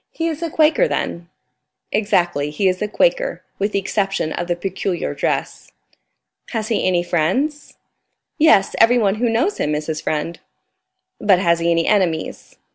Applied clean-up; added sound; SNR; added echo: none; none; none; none.